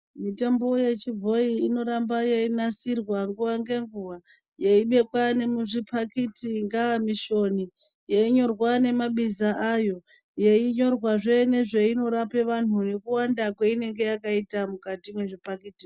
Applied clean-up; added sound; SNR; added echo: none; none; none; none.